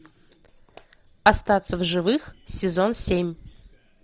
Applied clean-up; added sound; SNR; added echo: none; none; none; none.